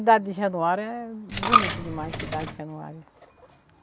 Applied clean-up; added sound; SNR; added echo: none; Coin (dropping); 1 dB; none.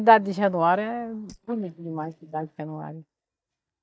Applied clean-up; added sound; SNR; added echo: neural mask model DeepFilterNet 3.